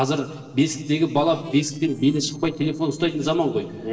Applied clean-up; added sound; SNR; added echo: neural separator model SepFormer DNS4.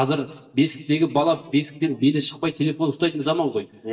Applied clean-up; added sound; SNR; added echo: neural mask model DeepFilterNet 3.